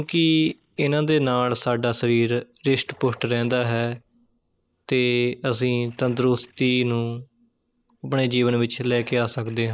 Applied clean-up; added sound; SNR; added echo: neural mask model Resemble Enhance denoiser.